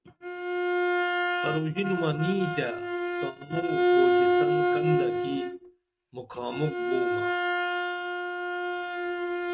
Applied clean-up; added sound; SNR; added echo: neural mask model RNNoise.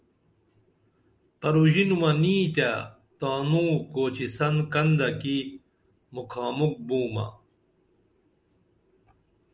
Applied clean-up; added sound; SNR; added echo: none; none; none; none.